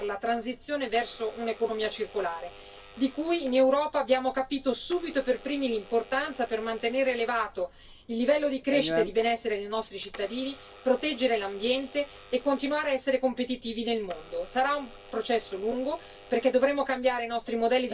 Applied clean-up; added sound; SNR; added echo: none; Alarm / Door; 16 dB; reverberation time 0.1 s.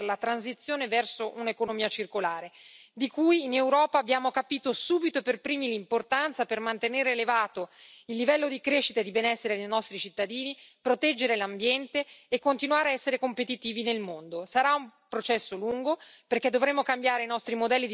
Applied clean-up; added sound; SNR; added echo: none; none; none; none.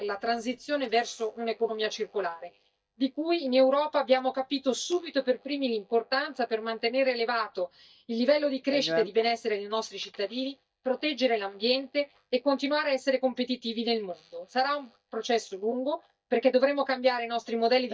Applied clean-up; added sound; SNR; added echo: neural mask model DeepFilterNet 3.